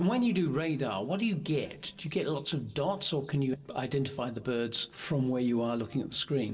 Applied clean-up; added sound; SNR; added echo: neural separator model SepFormer DNS4.